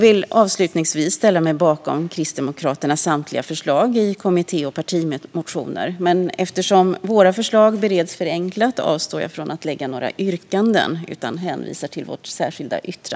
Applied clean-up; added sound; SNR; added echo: none; none; none; none.